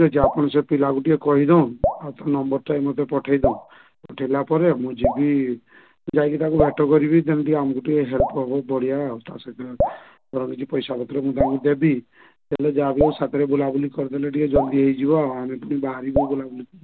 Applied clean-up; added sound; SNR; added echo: none; Drip; 8 dB; none.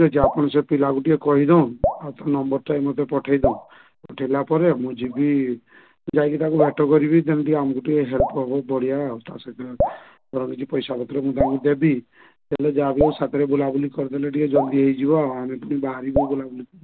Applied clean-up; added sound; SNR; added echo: neural mask model Resemble Enhance denoiser.